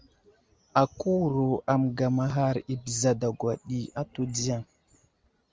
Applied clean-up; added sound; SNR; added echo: none; none; none; none.